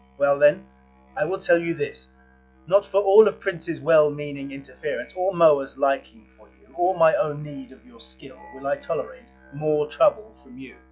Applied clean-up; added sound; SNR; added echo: classical method log-MMSE.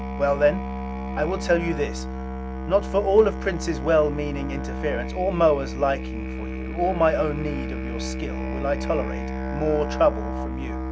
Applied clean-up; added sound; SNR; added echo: none; Musical instrument; 5 dB; none.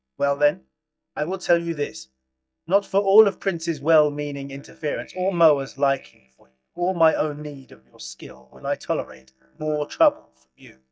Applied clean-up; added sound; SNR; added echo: neural mask model DeepFilterNet 3.